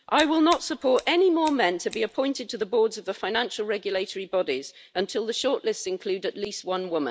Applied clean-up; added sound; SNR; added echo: none; Scissors; 18 dB; none.